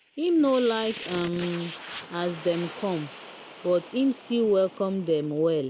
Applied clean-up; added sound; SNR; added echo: none; Fire; 15 dB; none.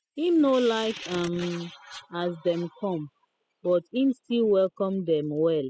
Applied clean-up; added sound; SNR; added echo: classical method spectral subtraction.